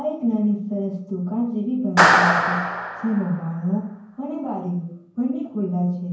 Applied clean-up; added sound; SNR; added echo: none; Clapping; -2 dB; reverberation time 0.9 s.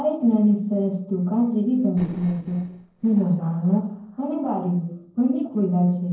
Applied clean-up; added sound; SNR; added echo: neural separator model SepFormer DNS4.